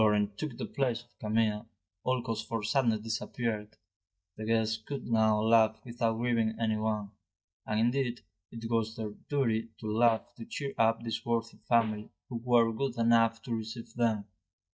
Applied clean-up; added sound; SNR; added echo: neural mask model DeepFilterNet 3.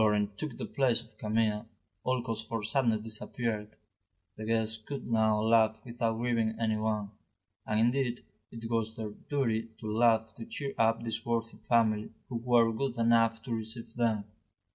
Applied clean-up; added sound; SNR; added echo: none; none; none; none.